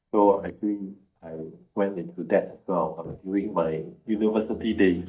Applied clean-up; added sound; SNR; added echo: neural mask model DeepFilterNet 3.